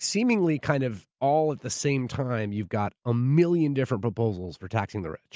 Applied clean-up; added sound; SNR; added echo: none; none; none; none.